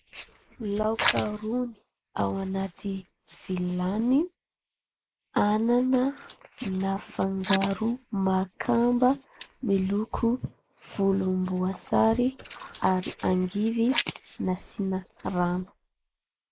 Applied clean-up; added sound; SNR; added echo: neural mask model Resemble Enhance denoiser.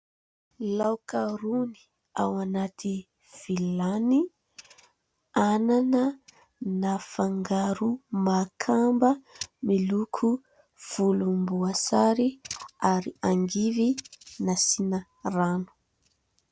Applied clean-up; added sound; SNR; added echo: none; none; none; none.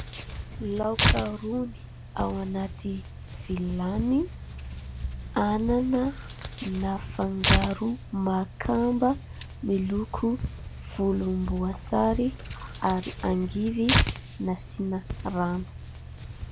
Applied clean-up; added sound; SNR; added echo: none; Tearing; 2 dB; none.